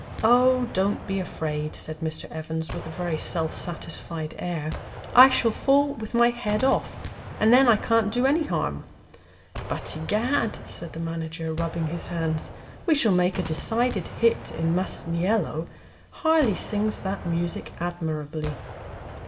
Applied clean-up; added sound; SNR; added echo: none; Gunshot, gunfire; 13 dB; reverberation time 0.7 s.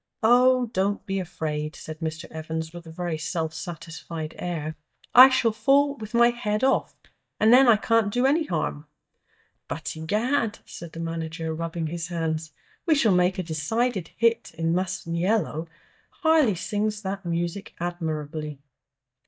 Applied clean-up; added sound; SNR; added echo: neural mask model DeepFilterNet 3.